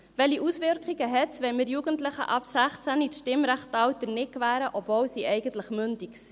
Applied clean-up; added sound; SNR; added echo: none; none; none; none.